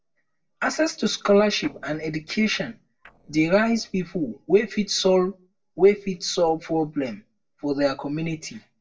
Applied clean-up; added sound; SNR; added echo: neural separator model SepFormer DNS4.